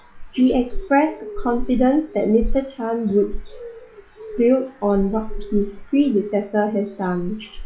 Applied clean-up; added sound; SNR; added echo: classical method log-MMSE.